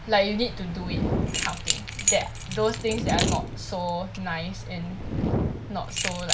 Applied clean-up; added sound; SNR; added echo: none; Keys jangling + Fire; 0 dB; none.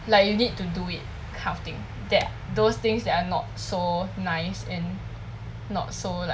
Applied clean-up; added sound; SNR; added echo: none; none; none; none.